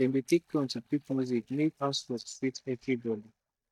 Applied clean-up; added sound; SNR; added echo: neural mask model DeepFilterNet 3.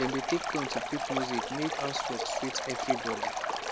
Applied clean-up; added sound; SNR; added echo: none; Stream; -2 dB; none.